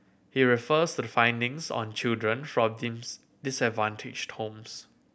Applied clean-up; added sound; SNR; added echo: none; none; none; none.